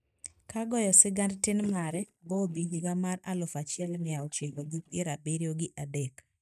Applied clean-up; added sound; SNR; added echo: neural mask model DeepFilterNet 3.